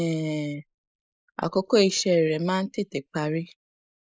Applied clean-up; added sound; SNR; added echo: neural mask model Resemble Enhance denoiser.